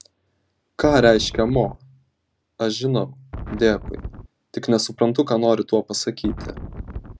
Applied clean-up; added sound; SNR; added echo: none; Wind; 10 dB; none.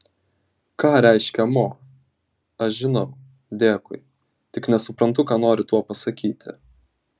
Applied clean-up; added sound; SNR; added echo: none; none; none; none.